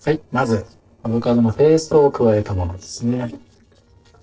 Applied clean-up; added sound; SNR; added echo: neural separator model SepFormer DNS4.